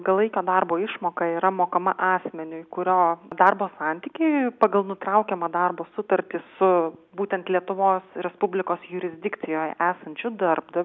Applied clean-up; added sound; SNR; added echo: none; none; none; none.